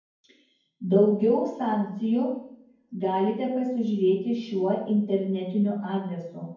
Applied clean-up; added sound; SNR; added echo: none; none; none; reverberation time 0.9 s.